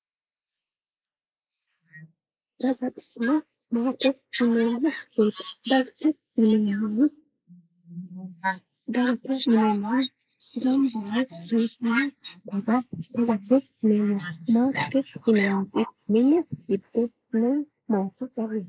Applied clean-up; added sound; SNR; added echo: neural mask model Resemble Enhance denoiser.